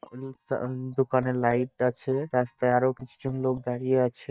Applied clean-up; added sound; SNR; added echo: neural mask model DeepFilterNet 3.